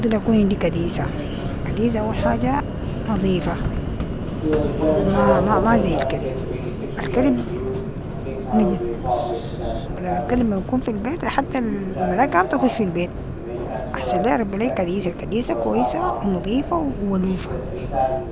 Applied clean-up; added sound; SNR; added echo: none; Subway, metro, underground; 2 dB; none.